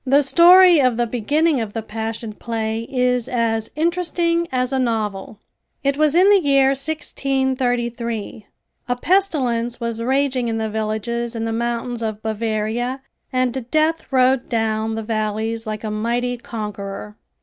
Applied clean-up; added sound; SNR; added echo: none; none; none; none.